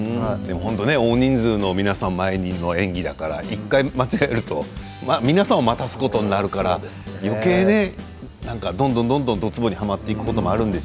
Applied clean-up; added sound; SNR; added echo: none; none; none; none.